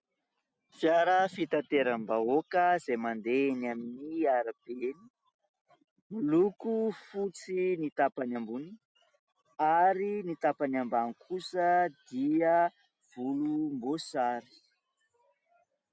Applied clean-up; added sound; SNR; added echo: none; none; none; none.